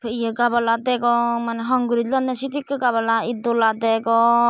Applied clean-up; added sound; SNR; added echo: none; none; none; none.